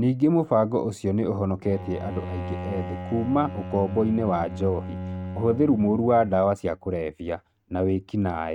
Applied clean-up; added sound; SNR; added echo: neural mask model RNNoise.